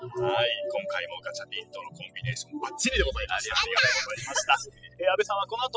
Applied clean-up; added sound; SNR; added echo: classical method spectral subtraction.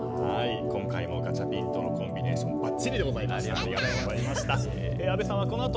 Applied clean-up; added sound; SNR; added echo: none; Organ; -4 dB; none.